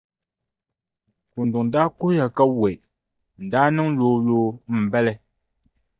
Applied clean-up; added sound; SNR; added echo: neural mask model DeepFilterNet 3.